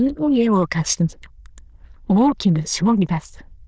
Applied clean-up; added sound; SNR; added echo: neural diffusion model UNIVERSE++.